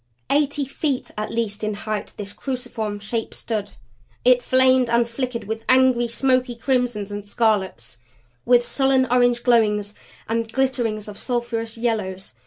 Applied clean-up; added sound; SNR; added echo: none; none; none; none.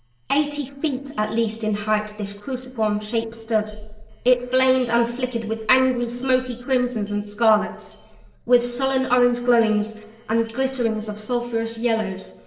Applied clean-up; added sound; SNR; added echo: neural separator model SepFormer DNS4.